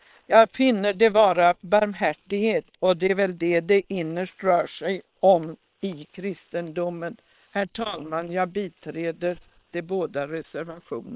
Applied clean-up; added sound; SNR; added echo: neural separator model SepFormer WHAM!.